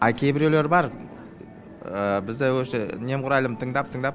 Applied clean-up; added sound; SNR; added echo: none; none; none; none.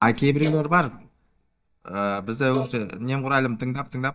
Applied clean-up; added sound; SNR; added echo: neural mask model DeepFilterNet 3.